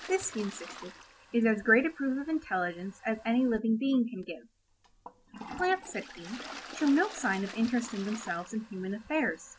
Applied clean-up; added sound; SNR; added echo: none; Toilet flush; 17 dB; none.